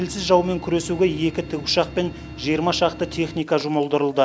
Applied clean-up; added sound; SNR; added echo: none; none; none; none.